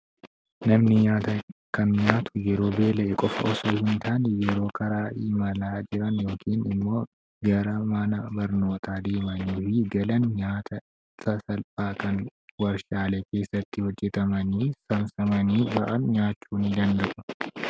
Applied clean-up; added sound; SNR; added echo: none; none; none; none.